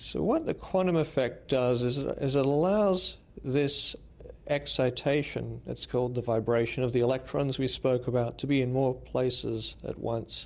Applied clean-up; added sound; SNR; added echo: none; none; none; none.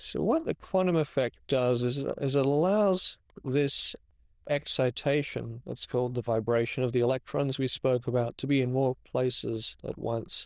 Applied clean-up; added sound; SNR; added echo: neural diffusion model UNIVERSE++.